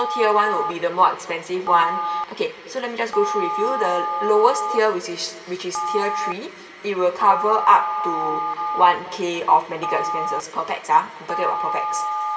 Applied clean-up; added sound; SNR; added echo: none; Telephone; 5 dB; reverberation time 2.8 s.